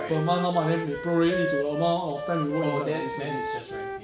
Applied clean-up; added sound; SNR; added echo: none; Wind instrument, woodwind instrument; 6 dB; none.